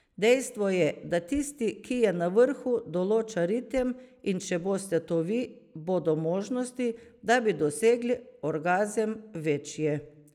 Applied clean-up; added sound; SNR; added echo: none; none; none; none.